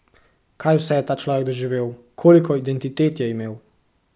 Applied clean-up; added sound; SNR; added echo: none; none; none; none.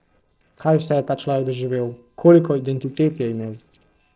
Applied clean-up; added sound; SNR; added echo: neural separator model SepFormer DNS4.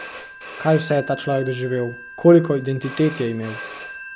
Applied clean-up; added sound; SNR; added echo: none; Telephone; 15 dB; none.